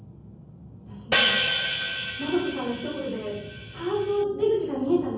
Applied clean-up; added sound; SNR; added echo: none; Hi-hat; -1 dB; reverberation time 0.9 s.